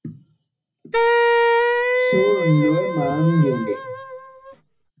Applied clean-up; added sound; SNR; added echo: none; Wind instrument, woodwind instrument; -2 dB; reverberation time 0.4 s.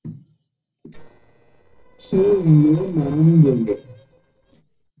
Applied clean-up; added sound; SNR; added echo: neural separator model SepFormer DNS4.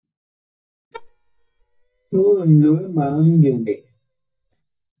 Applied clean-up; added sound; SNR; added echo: neural mask model DeepFilterNet 3.